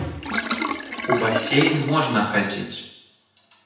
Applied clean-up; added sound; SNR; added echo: none; Sink (filling or washing); 4 dB; reverberation time 0.9 s.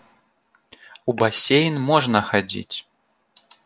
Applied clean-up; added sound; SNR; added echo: none; none; none; none.